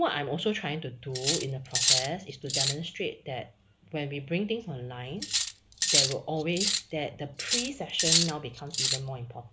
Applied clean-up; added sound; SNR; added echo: none; Cutlery, silverware; -4 dB; none.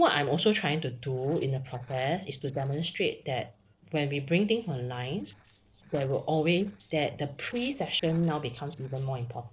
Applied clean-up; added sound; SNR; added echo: neural separator model SepFormer DNS4.